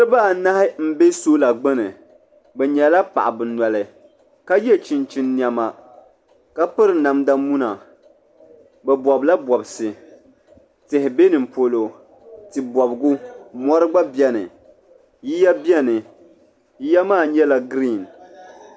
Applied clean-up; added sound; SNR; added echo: none; none; none; none.